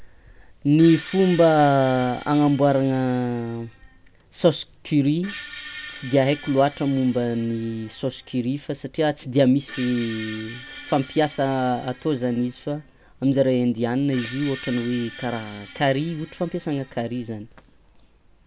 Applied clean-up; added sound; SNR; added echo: none; Screech; 19 dB; none.